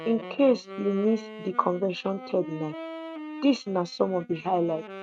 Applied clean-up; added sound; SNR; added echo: neural mask model RNNoise.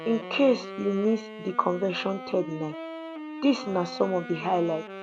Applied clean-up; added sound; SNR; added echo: none; Wind instrument, woodwind instrument; 11 dB; none.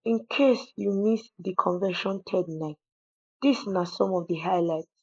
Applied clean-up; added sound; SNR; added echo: neural mask model Resemble Enhance denoiser.